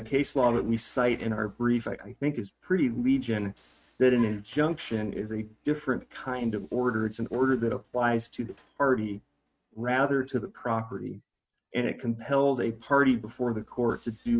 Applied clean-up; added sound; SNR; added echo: neural mask model RNNoise.